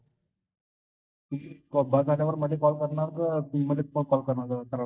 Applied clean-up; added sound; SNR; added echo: neural mask model DeepFilterNet 3.